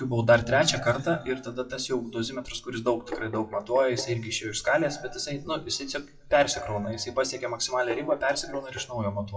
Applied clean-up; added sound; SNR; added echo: classical method WPE with log-MMSE.